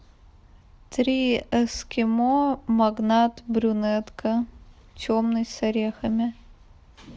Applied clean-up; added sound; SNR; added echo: none; none; none; none.